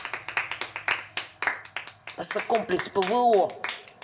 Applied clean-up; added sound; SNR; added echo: none; Clapping; 6 dB; reverberation time 0.6 s.